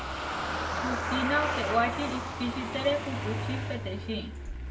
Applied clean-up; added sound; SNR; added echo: none; Engine starting / Motor vehicle (road); 0 dB; reverberation time 0.2 s.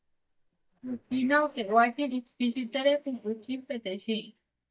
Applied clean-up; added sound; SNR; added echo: neural mask model DeepFilterNet 3.